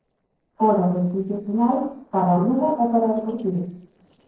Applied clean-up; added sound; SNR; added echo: neural separator model SepFormer DNS4.